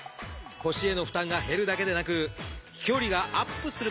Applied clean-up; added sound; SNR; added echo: none; none; none; none.